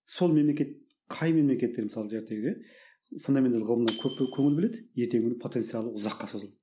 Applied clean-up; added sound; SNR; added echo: none; Tambourine; 14 dB; none.